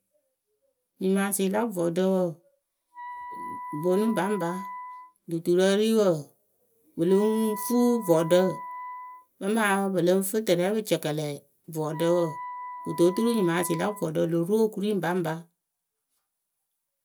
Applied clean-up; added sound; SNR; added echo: none; Wind instrument, woodwind instrument; 13 dB; none.